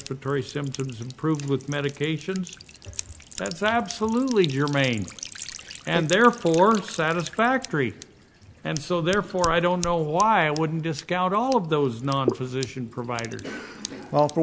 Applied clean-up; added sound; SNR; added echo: none; Scissors + Trickle, dribble / Sink (filling or washing); 14 dB; none.